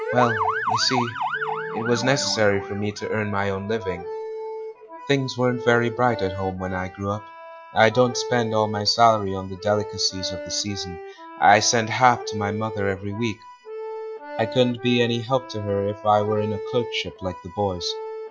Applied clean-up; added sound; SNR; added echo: classical method log-MMSE.